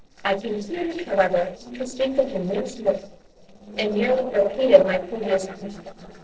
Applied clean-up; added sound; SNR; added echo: neural separator model SepFormer DNS4.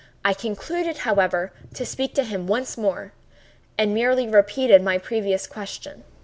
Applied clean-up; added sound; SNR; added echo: none; none; none; none.